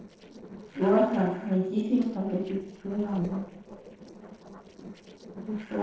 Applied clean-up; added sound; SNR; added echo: neural separator model SepFormer DNS4.